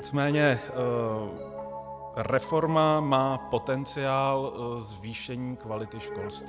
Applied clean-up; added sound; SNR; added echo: none; Piano; 12 dB; none.